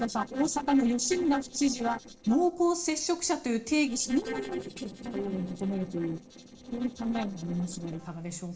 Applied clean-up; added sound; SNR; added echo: neural separator model SepFormer DNS4.